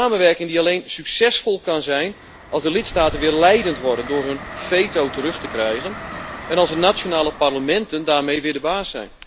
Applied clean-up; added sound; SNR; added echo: none; Train; 14 dB; none.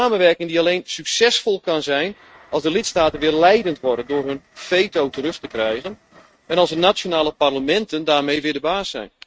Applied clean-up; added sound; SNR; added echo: neural mask model RNNoise.